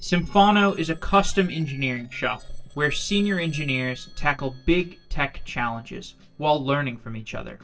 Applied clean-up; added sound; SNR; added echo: neural separator model SepFormer DNS4.